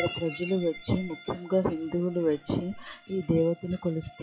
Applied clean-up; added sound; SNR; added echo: classical method log-MMSE.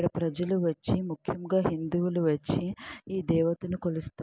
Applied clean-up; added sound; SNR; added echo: none; none; none; none.